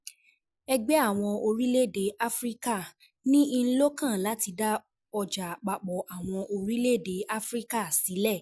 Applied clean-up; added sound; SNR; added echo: none; none; none; none.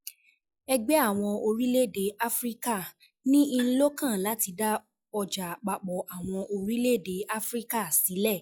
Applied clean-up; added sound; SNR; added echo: classical method log-MMSE.